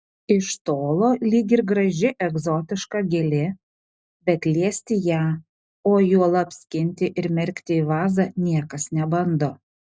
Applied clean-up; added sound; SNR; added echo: none; none; none; none.